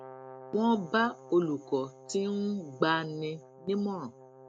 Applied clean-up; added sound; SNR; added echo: none; Brass instrument; 19 dB; none.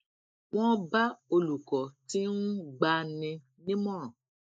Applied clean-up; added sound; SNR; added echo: neural mask model Resemble Enhance denoiser.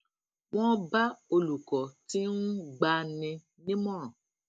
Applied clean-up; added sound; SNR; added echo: none; none; none; none.